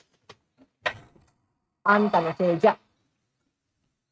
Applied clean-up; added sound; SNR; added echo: neural mask model RNNoise.